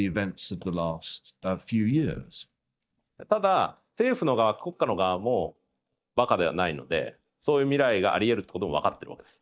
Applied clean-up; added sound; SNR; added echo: neural mask model DeepFilterNet 3.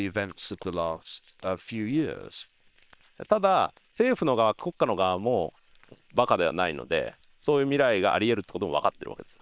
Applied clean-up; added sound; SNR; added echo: neural separator model SepFormer WHAM!.